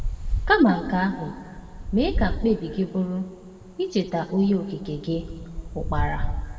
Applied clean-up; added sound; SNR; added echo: none; Wind; 5 dB; reverberation time 1.7 s.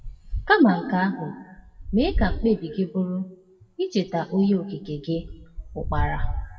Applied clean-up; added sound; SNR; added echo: classical method WPE with log-MMSE.